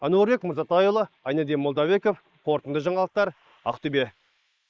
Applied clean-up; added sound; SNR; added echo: neural mask model Resemble Enhance denoiser.